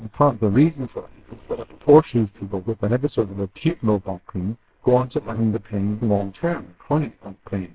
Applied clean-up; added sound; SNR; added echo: neural separator model SepFormer WHAMR!.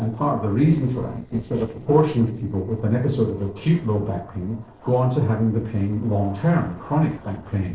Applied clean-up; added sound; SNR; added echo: neural separator model SepFormer DNS4.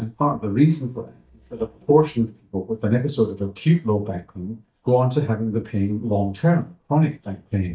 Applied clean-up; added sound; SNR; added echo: neural mask model DeepFilterNet 3.